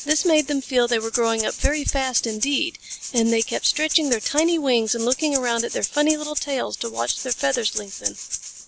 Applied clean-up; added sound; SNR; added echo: none; Rattle (instrument); 7 dB; none.